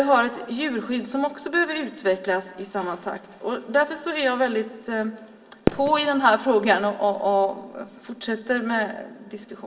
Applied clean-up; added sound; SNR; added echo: none; Fireworks; 8 dB; reverberation time 2.8 s.